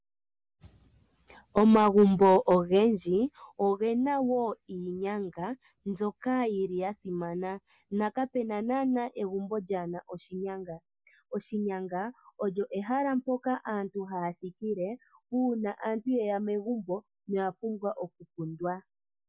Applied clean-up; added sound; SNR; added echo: none; none; none; none.